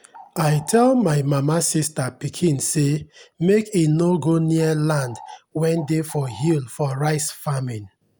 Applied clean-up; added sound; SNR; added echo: none; Bird; 20 dB; none.